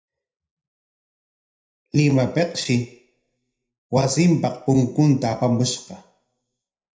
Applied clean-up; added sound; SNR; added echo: none; none; none; reverberation time 0.5 s.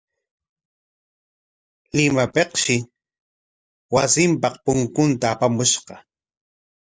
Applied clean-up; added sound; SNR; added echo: none; none; none; none.